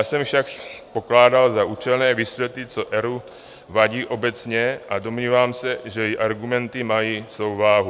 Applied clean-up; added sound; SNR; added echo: none; none; none; none.